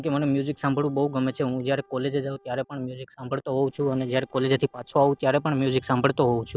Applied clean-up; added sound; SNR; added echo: neural separator model SepFormer DNS4.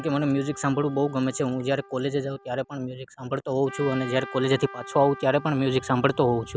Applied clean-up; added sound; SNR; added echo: none; Trumpet; 18 dB; none.